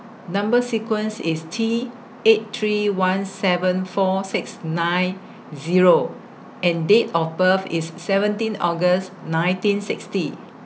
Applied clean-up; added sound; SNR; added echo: none; none; none; none.